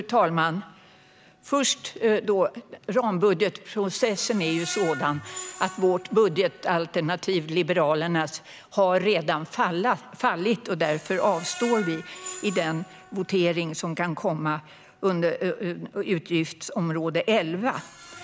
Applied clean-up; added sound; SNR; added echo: none; Screech; 19 dB; none.